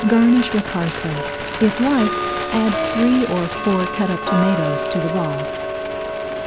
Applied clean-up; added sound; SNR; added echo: none; Tick-tock + Bird; 4 dB; none.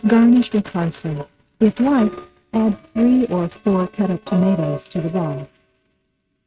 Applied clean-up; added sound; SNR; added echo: neural mask model RNNoise.